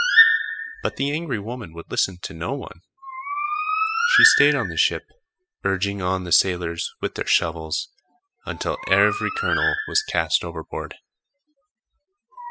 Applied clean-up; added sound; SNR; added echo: classical method spectral subtraction.